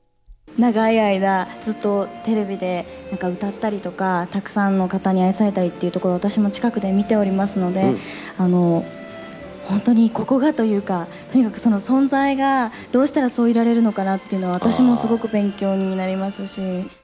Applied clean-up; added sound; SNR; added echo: none; none; none; none.